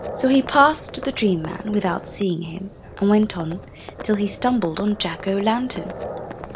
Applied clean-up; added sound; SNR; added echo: none; Livestock, farm animals, working animals; 13 dB; none.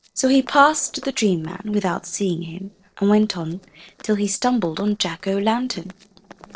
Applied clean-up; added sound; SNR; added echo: neural separator model SepFormer DNS4.